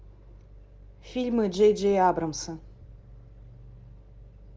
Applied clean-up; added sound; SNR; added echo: none; none; none; none.